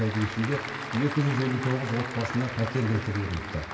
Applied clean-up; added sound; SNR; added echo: none; Applause / Crowd; 8 dB; reverberation time 2.6 s.